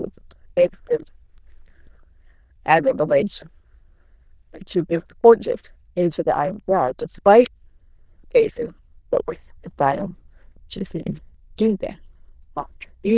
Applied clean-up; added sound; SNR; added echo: neural diffusion model UNIVERSE++.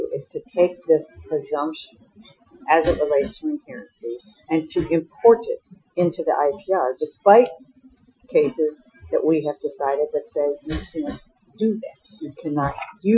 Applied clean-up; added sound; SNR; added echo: classical method Wiener filter.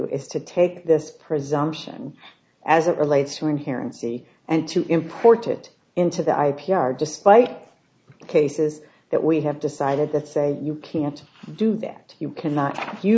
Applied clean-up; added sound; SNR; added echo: none; none; none; none.